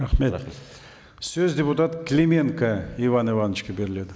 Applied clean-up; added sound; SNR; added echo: none; none; none; none.